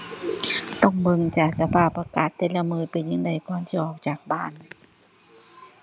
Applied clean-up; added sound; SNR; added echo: none; none; none; none.